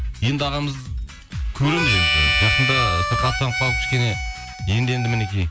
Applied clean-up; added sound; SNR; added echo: none; Harmonica; 1 dB; none.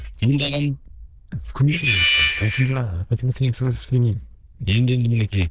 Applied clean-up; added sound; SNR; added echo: neural diffusion model UNIVERSE++.